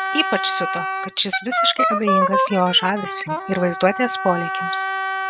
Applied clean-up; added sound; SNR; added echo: none; Wind instrument, woodwind instrument; 0 dB; none.